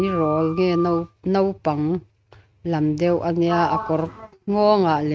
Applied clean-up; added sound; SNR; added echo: neural mask model RNNoise.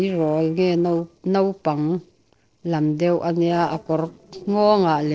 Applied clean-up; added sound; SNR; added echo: neural separator model SepFormer DNS4.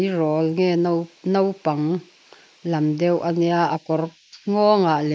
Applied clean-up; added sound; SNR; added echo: neural mask model Resemble Enhance denoiser.